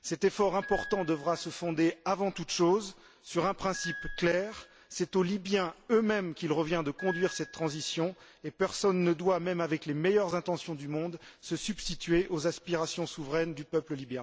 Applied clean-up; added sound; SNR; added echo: none; Piano; 15 dB; none.